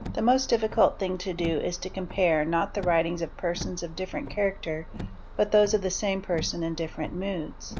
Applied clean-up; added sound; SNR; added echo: none; Car; 12 dB; none.